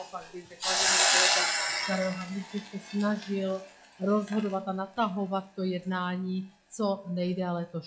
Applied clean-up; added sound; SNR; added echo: classical method log-MMSE.